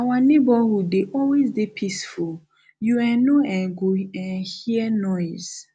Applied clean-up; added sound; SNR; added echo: none; none; none; none.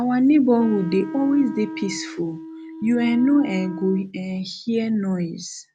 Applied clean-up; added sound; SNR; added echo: none; Wind instrument, woodwind instrument; 12 dB; none.